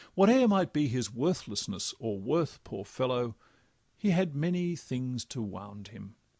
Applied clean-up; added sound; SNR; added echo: none; none; none; none.